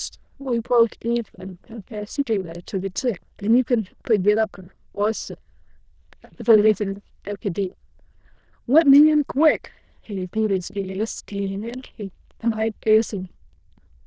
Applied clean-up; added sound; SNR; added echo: neural diffusion model UNIVERSE++.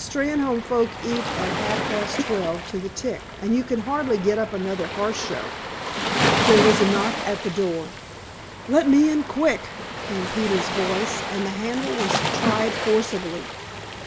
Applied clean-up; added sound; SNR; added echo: none; Waves, surf; 3 dB; none.